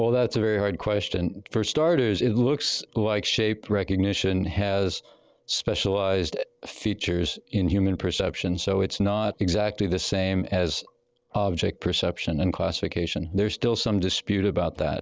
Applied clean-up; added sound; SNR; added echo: none; none; none; none.